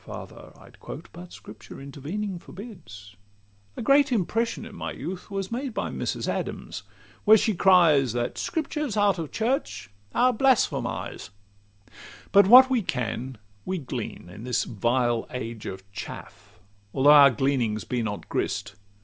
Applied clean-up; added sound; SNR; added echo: none; none; none; none.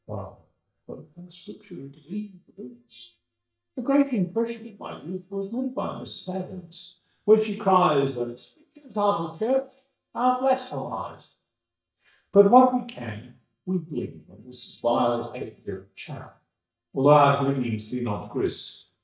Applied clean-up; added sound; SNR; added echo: neural mask model DeepFilterNet 3.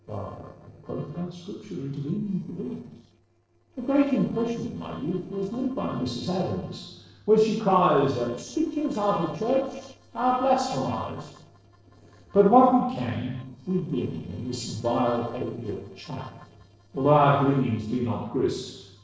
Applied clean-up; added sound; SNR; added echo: neural separator model SepFormer DNS4.